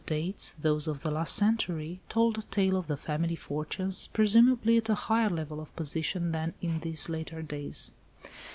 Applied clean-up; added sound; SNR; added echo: none; none; none; none.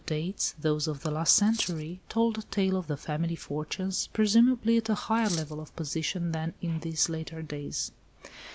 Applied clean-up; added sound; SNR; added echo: none; Cutlery, silverware; 12 dB; none.